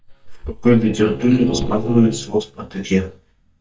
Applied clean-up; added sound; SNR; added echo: neural mask model DeepFilterNet 3.